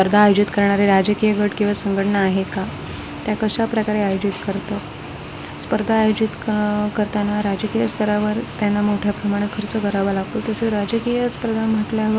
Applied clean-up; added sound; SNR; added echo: none; none; none; none.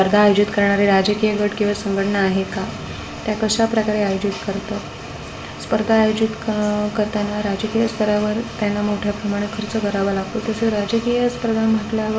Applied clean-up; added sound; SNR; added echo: none; none; none; reverberation time 1.6 s.